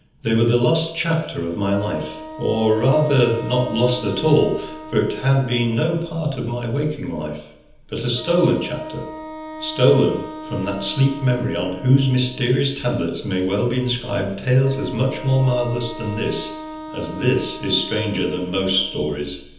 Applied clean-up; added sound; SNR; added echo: none; Wind instrument, woodwind instrument; 15 dB; reverberation time 1.3 s.